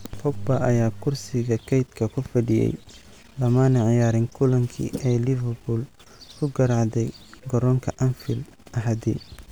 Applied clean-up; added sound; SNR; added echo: none; none; none; none.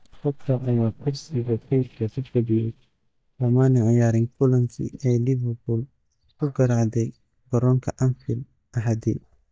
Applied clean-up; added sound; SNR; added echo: neural mask model DeepFilterNet 3.